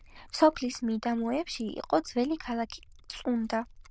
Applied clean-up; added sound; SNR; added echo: neural diffusion model UNIVERSE++.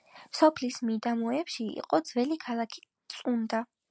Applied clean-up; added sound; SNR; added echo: none; none; none; none.